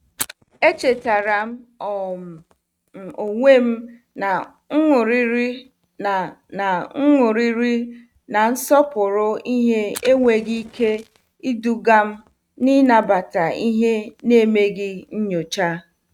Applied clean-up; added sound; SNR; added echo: neural mask model RNNoise.